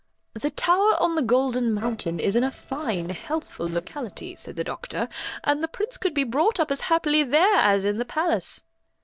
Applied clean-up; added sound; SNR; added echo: neural separator model SepFormer DNS4.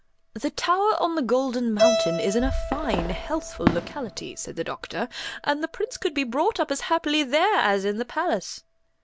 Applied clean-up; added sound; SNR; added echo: none; Fireworks + Keyboard (musical); 5 dB; none.